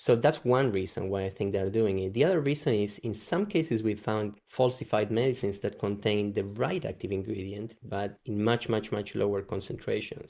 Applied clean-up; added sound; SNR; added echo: neural mask model Resemble Enhance denoiser.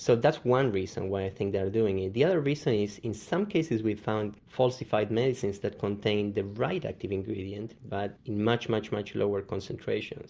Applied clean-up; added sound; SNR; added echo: none; none; none; none.